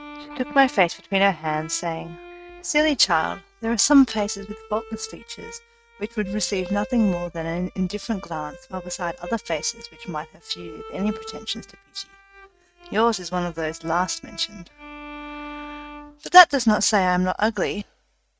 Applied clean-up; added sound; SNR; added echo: neural mask model RNNoise.